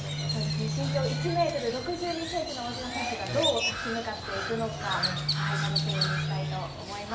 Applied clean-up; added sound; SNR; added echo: none; Crow; -2 dB; reverberation time 0.6 s.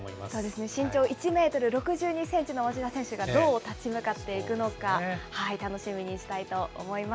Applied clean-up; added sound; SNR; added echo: none; none; none; none.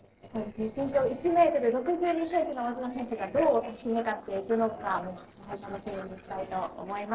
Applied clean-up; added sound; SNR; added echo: neural separator model SepFormer DNS4.